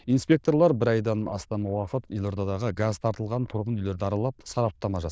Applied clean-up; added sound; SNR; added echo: neural diffusion model UNIVERSE++.